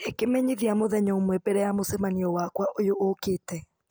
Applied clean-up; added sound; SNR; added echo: none; none; none; none.